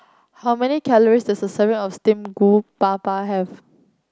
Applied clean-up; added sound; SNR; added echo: none; none; none; none.